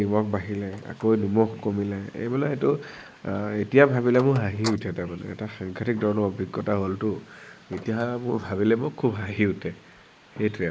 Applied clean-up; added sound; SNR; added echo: neural mask model Resemble Enhance denoiser.